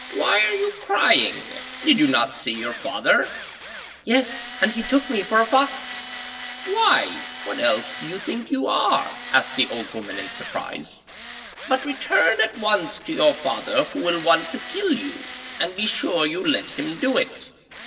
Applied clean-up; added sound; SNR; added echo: none; Tools; 13 dB; reverberation time 2.1 s.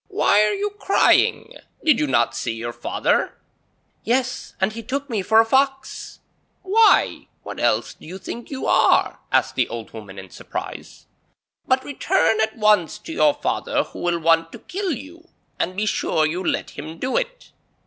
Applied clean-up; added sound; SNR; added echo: none; none; none; none.